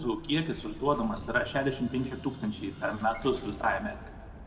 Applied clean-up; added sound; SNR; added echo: none; Explosion; 13 dB; reverberation time 1.8 s.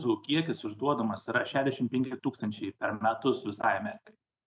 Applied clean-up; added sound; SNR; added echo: none; none; none; none.